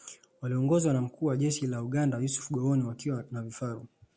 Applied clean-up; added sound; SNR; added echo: none; none; none; none.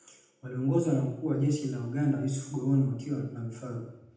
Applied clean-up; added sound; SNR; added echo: none; none; none; reverberation time 0.8 s.